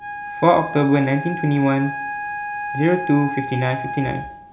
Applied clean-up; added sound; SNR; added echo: none; Wind instrument, woodwind instrument; 8 dB; reverberation time 0.4 s.